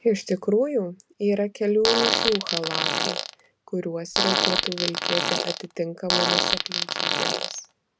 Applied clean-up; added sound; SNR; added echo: none; Fart; -2 dB; none.